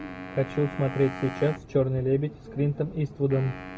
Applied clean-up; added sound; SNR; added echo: none; Wind instrument, woodwind instrument; 14 dB; none.